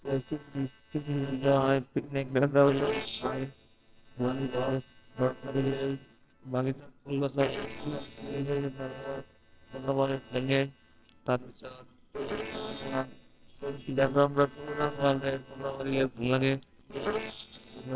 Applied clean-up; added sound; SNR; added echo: neural separator model SepFormer WHAMR!.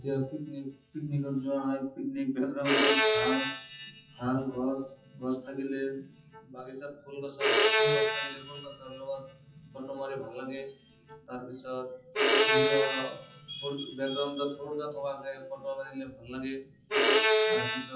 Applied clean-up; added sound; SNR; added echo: classical method WPE with log-MMSE.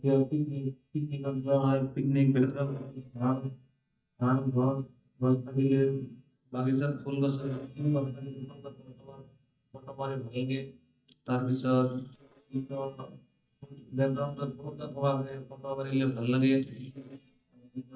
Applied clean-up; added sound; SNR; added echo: neural mask model DeepFilterNet 3.